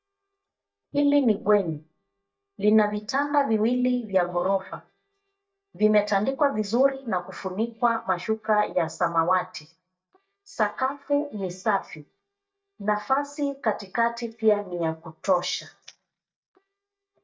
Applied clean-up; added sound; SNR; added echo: neural mask model DeepFilterNet 3.